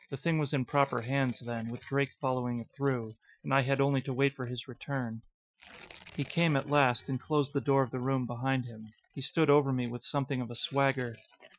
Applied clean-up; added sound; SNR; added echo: classical method Wiener filter.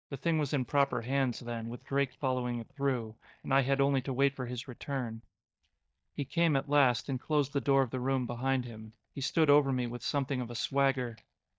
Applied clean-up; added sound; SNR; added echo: neural mask model DeepFilterNet 3.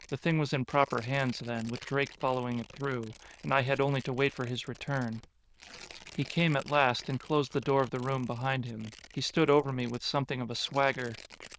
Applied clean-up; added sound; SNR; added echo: neural diffusion model UNIVERSE++.